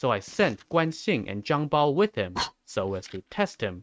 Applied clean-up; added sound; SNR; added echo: neural mask model RNNoise.